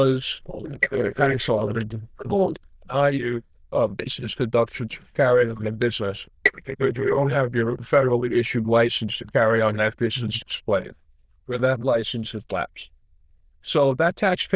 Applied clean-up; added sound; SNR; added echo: neural diffusion model UNIVERSE++.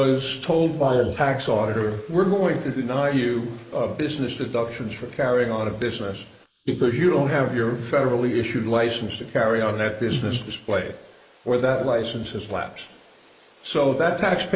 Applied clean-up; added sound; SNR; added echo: neural mask model Resemble Enhance denoiser.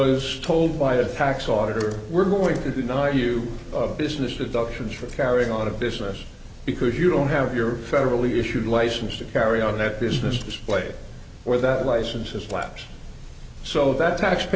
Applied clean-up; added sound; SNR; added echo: none; none; none; none.